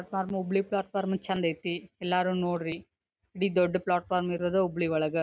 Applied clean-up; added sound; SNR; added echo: none; none; none; none.